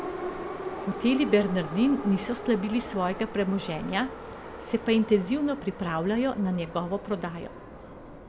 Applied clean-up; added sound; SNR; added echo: none; Subway, metro, underground; 10 dB; none.